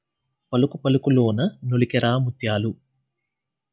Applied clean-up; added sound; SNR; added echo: none; none; none; none.